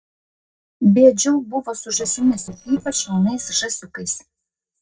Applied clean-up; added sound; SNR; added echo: neural separator model SepFormer DNS4.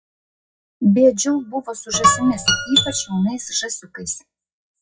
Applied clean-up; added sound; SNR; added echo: classical method WPE with log-MMSE.